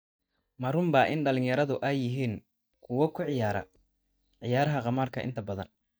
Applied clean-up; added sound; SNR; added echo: neural mask model DeepFilterNet 3.